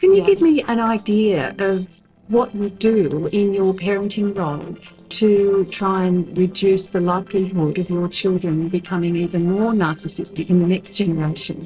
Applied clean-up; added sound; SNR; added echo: neural separator model SepFormer DNS4.